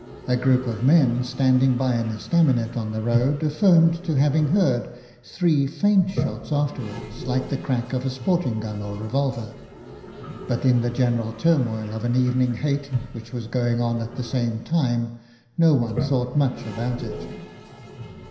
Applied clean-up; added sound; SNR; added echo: none; Toilet flush; 12 dB; reverberation time 0.9 s.